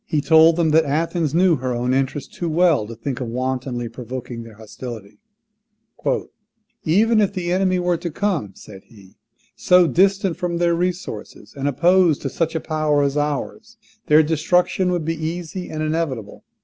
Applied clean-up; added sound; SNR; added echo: none; none; none; none.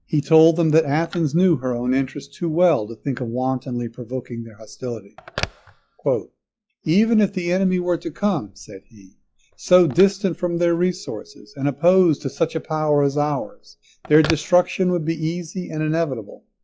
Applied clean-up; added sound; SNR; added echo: classical method log-MMSE.